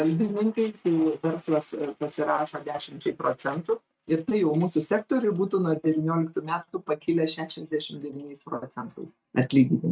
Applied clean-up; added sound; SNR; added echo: neural mask model RNNoise.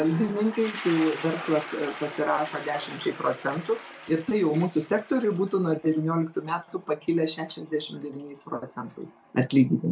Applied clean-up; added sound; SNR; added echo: none; Toilet flush; 15 dB; none.